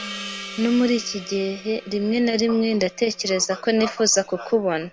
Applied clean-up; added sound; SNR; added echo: none; Gong; 17 dB; none.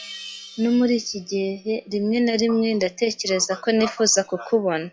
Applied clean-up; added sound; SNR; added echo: classical method log-MMSE.